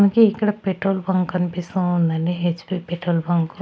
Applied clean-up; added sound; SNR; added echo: none; none; none; none.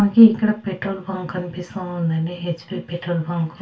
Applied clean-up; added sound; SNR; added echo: none; none; none; reverberation time 0.2 s.